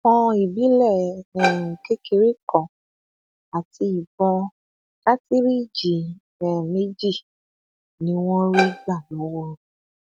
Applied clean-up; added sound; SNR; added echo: none; Bowed string instrument; 5 dB; none.